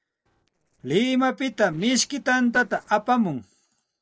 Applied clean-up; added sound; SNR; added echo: neural separator model SepFormer DNS4.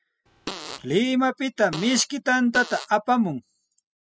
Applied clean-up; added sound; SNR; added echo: classical method spectral subtraction.